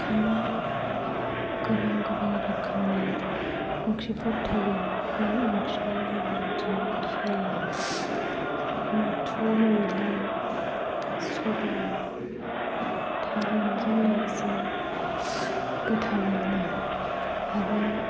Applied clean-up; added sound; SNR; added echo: none; Crowd; 1 dB; none.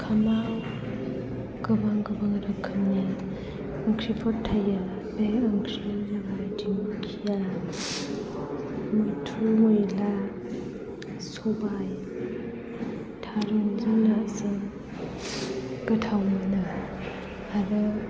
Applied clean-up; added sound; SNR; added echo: none; none; none; none.